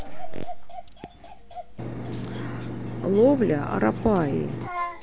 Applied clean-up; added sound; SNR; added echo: none; Engine; 7 dB; none.